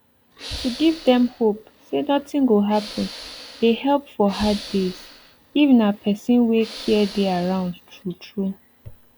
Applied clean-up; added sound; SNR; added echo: none; Hiss / Breathing; 17 dB; none.